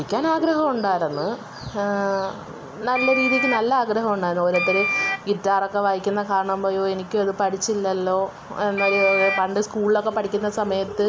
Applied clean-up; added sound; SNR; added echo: none; Wind instrument, woodwind instrument; 4 dB; none.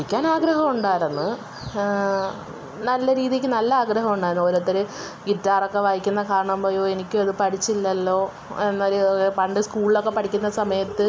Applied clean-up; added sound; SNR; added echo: none; none; none; none.